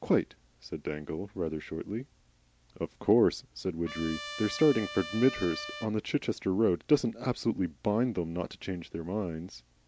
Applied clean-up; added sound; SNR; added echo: none; Trumpet; 11 dB; none.